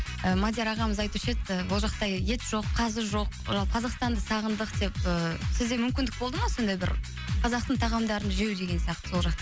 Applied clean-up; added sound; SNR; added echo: none; none; none; none.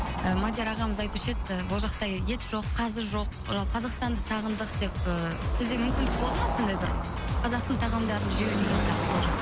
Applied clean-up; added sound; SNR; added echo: none; Car passing by / Traffic noise, roadway noise; 4 dB; none.